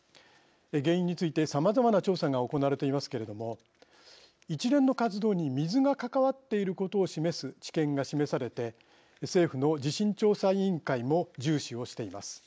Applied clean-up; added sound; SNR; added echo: none; none; none; none.